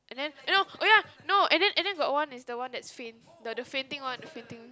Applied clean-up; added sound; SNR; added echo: none; none; none; none.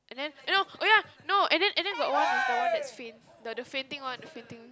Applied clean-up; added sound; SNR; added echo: none; Cheering; 2 dB; none.